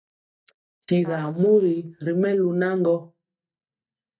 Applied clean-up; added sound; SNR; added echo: neural mask model DeepFilterNet 3.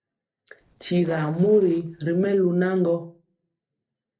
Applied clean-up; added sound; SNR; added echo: neural separator model SepFormer DNS4.